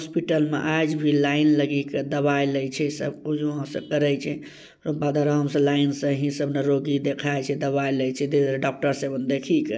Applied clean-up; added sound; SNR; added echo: none; none; none; none.